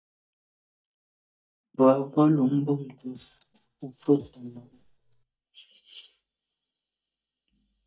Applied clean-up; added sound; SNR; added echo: neural mask model DeepFilterNet 3.